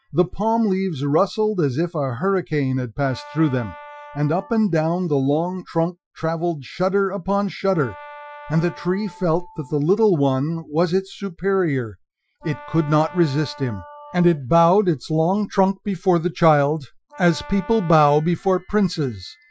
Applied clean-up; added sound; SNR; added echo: classical method Wiener filter.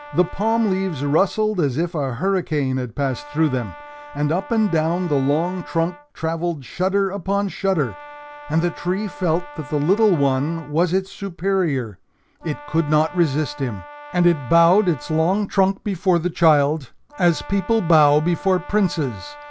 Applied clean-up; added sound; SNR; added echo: none; Brass instrument; 19 dB; none.